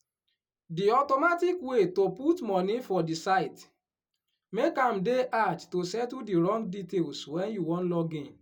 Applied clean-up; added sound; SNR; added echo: none; none; none; none.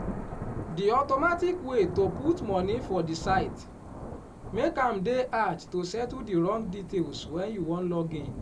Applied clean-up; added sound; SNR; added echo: none; Thunder / Rain; 10 dB; none.